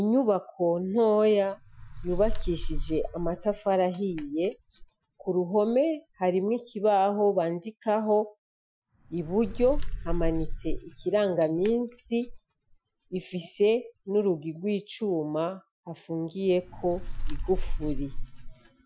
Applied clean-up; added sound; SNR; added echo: classical method Wiener filter.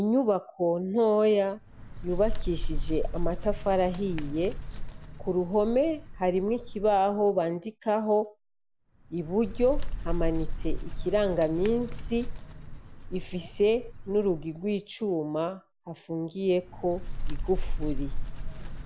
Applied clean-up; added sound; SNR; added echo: none; Bird; 4 dB; none.